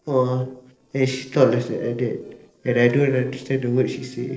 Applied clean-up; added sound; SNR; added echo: neural separator model SepFormer DNS4.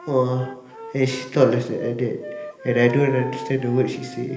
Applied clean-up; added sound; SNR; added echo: none; Wind instrument, woodwind instrument; 15 dB; reverberation time 1.4 s.